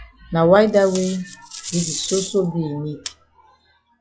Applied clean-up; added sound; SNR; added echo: classical method log-MMSE.